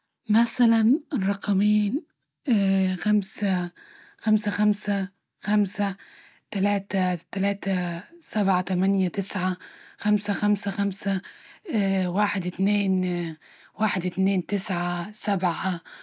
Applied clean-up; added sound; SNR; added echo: none; none; none; none.